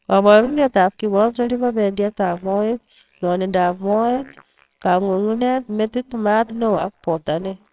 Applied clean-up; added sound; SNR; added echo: neural separator model SepFormer WHAMR!.